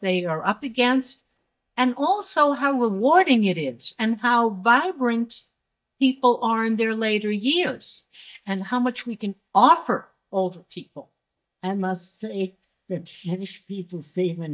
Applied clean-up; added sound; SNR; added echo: neural mask model DeepFilterNet 3.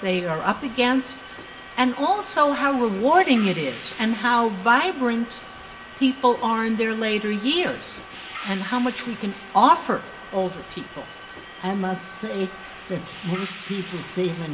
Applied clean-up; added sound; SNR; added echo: none; Subway, metro, underground; 15 dB; reverberation time 1.8 s.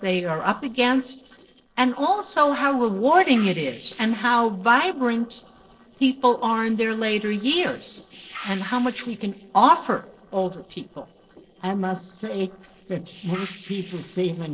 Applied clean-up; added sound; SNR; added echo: neural separator model SepFormer DNS4.